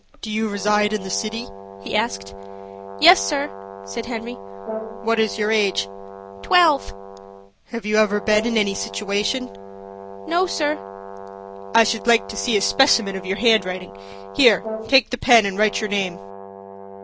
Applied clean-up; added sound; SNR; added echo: none; Brass instrument + Brass instrument; 13 dB; none.